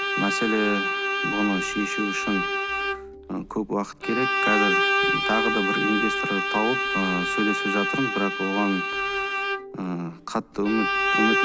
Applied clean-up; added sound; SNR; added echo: none; Bowed string instrument; -2 dB; none.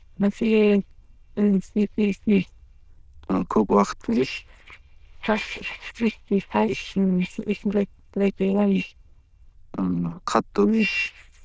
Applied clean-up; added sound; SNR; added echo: neural diffusion model UNIVERSE++.